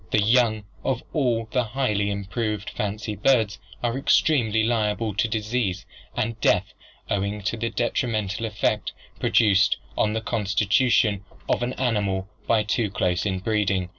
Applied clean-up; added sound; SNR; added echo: none; none; none; none.